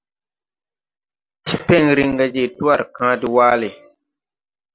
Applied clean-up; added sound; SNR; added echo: none; none; none; none.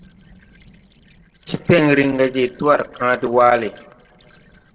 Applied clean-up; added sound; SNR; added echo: neural separator model SepFormer DNS4.